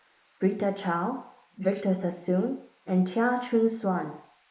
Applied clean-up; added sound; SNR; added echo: neural mask model Resemble Enhance denoiser.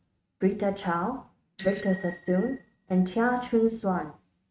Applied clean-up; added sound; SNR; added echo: neural mask model RNNoise.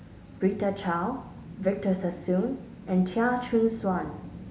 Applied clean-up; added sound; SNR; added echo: none; none; none; none.